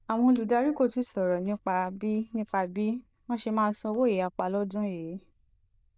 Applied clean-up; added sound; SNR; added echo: neural diffusion model UNIVERSE++.